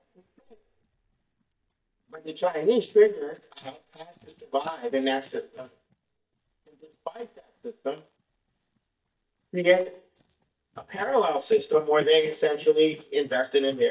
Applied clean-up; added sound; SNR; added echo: neural mask model DeepFilterNet 3.